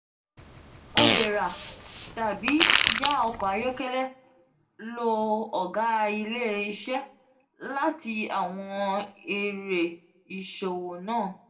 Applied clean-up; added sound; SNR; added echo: none; Fart; -4 dB; reverberation time 0.3 s.